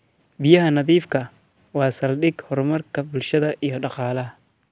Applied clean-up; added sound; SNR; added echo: none; none; none; none.